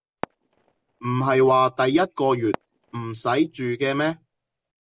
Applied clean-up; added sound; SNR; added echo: none; Fireworks; 19 dB; none.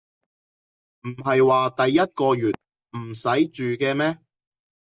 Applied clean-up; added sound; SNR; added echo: neural mask model DeepFilterNet 3.